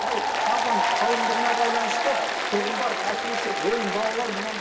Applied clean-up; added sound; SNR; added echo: none; Applause; -3 dB; reverberation time 2.0 s.